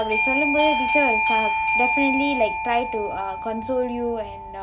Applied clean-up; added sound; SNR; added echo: none; Doorbell; -1 dB; none.